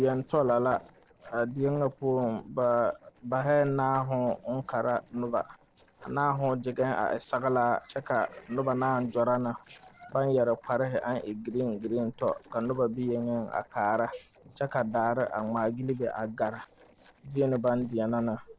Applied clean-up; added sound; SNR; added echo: neural separator model SepFormer DNS4.